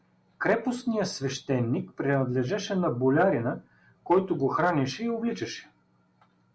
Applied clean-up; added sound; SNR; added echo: none; none; none; none.